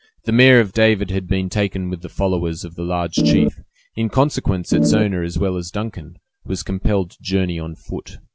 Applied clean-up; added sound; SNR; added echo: none; Organ; -5 dB; none.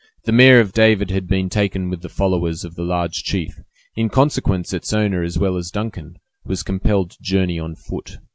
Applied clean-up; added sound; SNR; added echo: none; none; none; none.